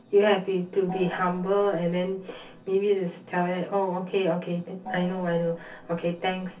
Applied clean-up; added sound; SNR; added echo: none; Gong; 17 dB; reverberation time 0.3 s.